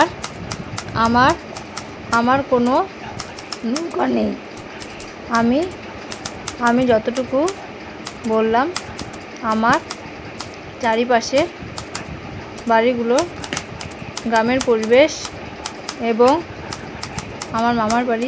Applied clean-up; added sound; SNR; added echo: none; Typewriter; 17 dB; none.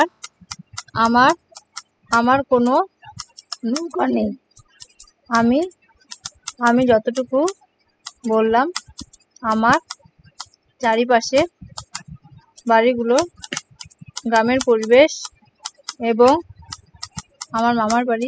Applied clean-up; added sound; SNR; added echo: classical method spectral subtraction.